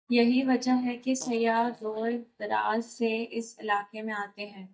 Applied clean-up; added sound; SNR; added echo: neural mask model DeepFilterNet 3.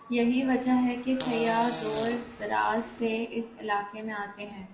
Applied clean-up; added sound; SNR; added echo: none; Fart; 9 dB; reverberation time 0.6 s.